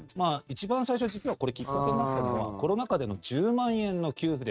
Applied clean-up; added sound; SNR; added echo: neural mask model RNNoise.